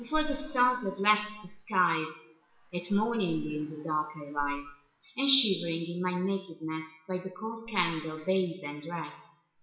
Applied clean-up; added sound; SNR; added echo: classical method WPE with log-MMSE.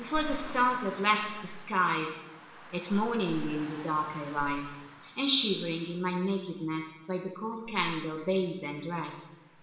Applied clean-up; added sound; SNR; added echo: none; Car passing by / Traffic noise, roadway noise; 18 dB; reverberation time 0.9 s.